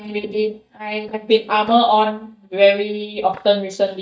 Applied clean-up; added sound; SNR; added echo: neural mask model DeepFilterNet 3.